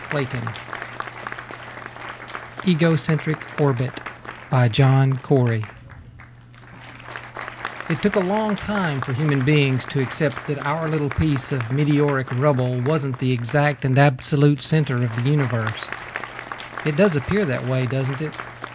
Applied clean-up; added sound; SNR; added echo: none; Applause; 13 dB; none.